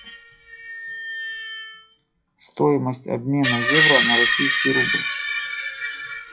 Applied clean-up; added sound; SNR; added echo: classical method WPE with log-MMSE.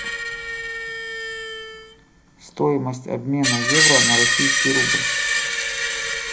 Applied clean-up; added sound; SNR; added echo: none; Screech; -5 dB; reverberation time 0.2 s.